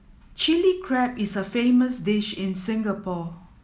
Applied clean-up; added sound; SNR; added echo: none; none; none; none.